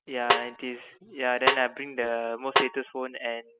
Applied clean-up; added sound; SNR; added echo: classical method spectral subtraction.